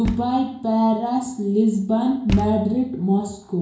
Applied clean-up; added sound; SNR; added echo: none; Thump, thud; 12 dB; reverberation time 0.6 s.